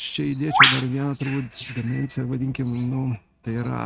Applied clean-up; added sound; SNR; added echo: neural mask model RNNoise.